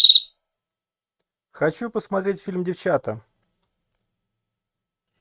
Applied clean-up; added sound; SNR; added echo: neural mask model RNNoise.